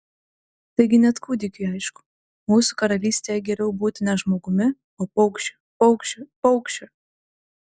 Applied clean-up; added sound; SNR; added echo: none; none; none; none.